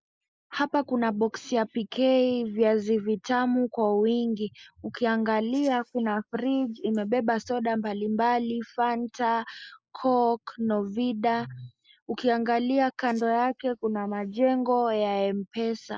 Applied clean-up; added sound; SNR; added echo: neural mask model Resemble Enhance denoiser.